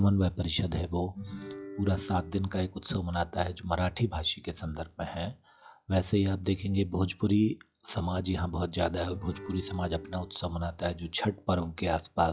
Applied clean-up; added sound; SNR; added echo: classical method log-MMSE.